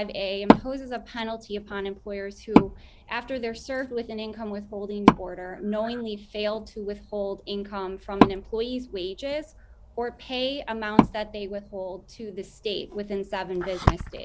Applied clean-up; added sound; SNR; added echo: none; Wood; -4 dB; none.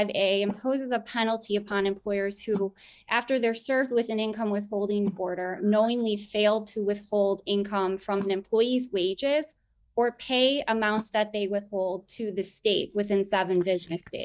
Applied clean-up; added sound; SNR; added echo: neural mask model DeepFilterNet 3.